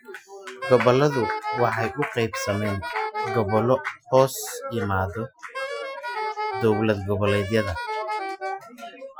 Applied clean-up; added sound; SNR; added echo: classical method Wiener filter.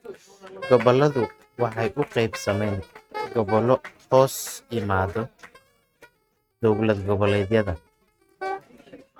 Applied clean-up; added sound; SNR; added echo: neural mask model RNNoise.